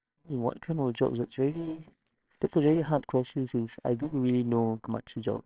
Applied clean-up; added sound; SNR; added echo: neural separator model SepFormer WHAMR!.